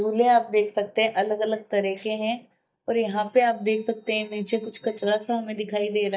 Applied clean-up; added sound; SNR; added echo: neural mask model DeepFilterNet 3.